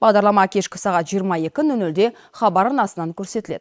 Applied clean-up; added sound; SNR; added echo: neural mask model Resemble Enhance denoiser.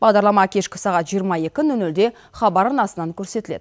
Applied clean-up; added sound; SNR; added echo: none; none; none; none.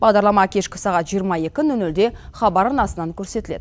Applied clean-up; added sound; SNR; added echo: none; Thunder; 20 dB; none.